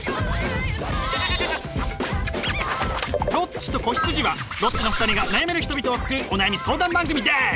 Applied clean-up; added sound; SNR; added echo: none; none; none; none.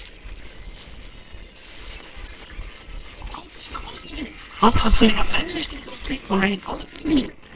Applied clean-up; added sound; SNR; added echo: neural separator model SepFormer WHAMR!.